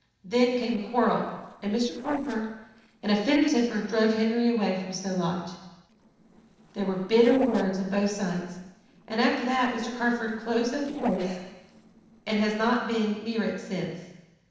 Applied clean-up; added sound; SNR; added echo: neural separator model SepFormer DNS4.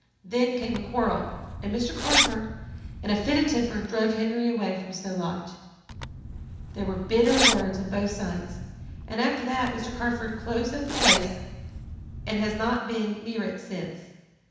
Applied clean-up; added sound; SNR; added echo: none; Zipper (clothing); 2 dB; reverberation time 1.1 s.